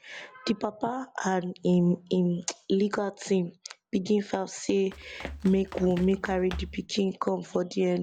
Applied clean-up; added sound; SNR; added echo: none; Run; 13 dB; none.